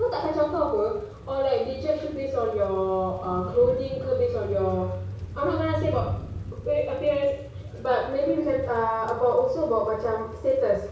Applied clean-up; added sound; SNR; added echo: none; Thunder / Rain; 17 dB; reverberation time 0.6 s.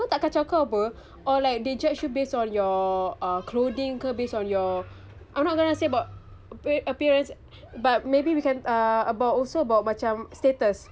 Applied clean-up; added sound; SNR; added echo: none; none; none; none.